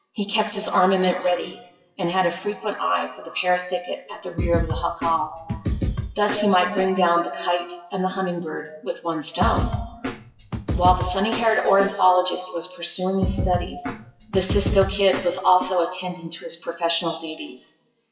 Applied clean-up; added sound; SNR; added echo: classical method WPE with log-MMSE.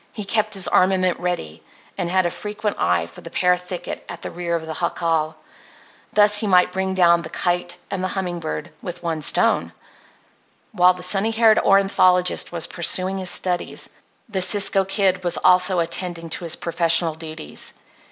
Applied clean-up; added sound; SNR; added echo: none; none; none; none.